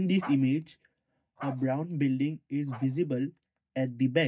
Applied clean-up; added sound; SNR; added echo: neural mask model DeepFilterNet 3.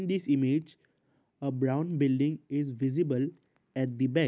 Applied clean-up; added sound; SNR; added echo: none; none; none; none.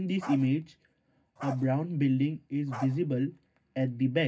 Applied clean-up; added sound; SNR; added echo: none; Bark; 16 dB; reverberation time 0.4 s.